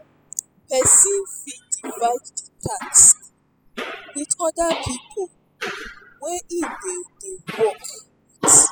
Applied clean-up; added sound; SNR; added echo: classical method spectral subtraction.